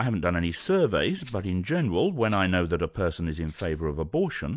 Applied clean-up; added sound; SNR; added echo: none; Rattle (instrument); 10 dB; none.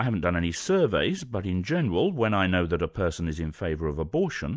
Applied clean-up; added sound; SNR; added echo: none; none; none; none.